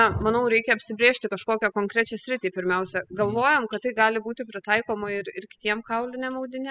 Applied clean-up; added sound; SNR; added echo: classical method spectral subtraction.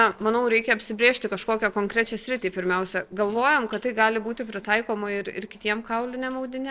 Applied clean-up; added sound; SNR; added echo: neural separator model SepFormer DNS4.